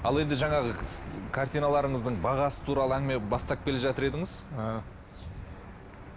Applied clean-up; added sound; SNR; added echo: none; Engine / Aircraft; 11 dB; none.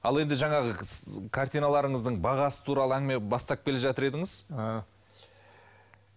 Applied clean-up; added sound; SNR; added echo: none; none; none; none.